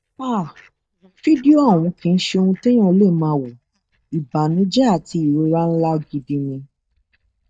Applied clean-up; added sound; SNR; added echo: neural mask model DeepFilterNet 3.